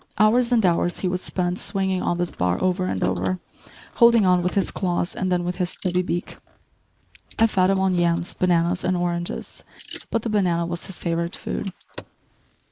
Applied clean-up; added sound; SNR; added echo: neural mask model Resemble Enhance denoiser.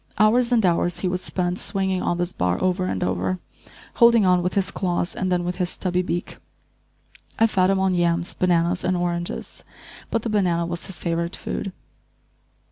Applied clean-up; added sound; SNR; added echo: none; none; none; none.